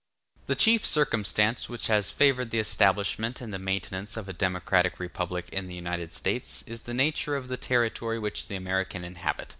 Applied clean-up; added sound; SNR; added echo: none; none; none; none.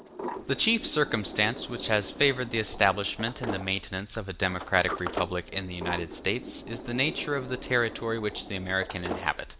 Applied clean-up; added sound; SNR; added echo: none; Sliding door; 10 dB; none.